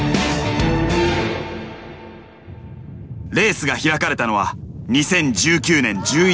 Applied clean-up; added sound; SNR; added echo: none; none; none; none.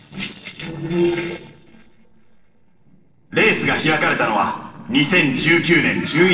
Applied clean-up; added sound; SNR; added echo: neural separator model SepFormer DNS4.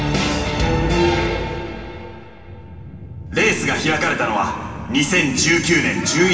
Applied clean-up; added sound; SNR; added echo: none; Piano; 14 dB; reverberation time 2.4 s.